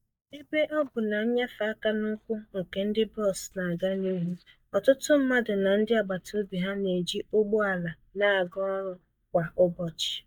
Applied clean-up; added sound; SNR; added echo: neural mask model DeepFilterNet 3.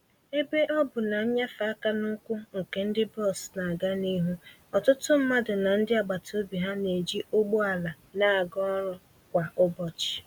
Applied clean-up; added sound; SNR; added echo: none; none; none; none.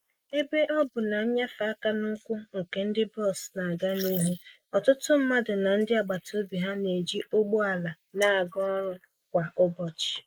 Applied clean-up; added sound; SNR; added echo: neural mask model Resemble Enhance denoiser.